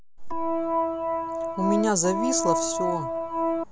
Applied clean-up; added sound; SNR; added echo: none; Organ; -2 dB; none.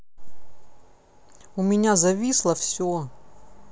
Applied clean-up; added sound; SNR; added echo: none; none; none; none.